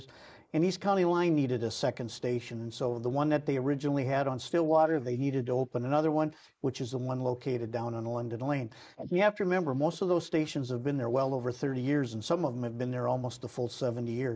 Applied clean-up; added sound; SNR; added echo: neural mask model Resemble Enhance denoiser.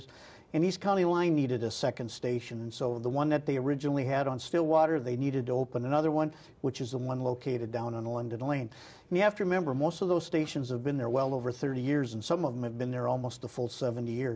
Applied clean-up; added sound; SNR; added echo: none; none; none; none.